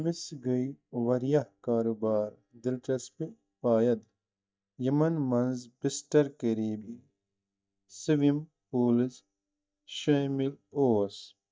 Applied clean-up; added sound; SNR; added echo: neural mask model DeepFilterNet 3.